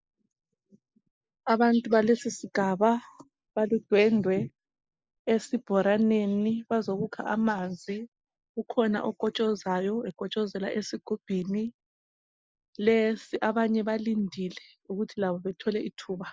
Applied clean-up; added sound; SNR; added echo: neural mask model Resemble Enhance denoiser.